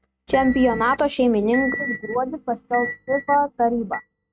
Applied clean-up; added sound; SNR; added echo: neural mask model RNNoise.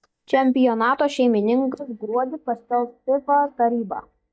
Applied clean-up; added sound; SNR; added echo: neural mask model DeepFilterNet 3.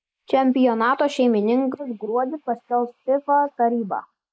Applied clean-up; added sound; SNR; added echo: neural mask model Resemble Enhance denoiser.